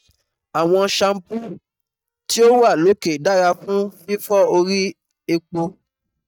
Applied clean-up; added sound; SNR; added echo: neural mask model DeepFilterNet 3.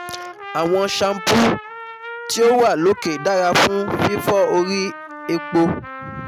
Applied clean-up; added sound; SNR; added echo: none; Trumpet; 13 dB; none.